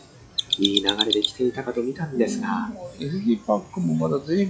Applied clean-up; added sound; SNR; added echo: classical method log-MMSE.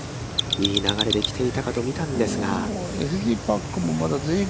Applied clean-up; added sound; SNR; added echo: none; Mechanisms; 2 dB; none.